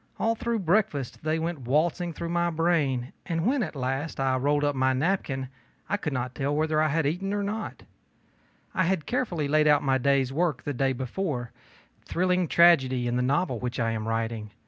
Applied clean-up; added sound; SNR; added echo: none; none; none; none.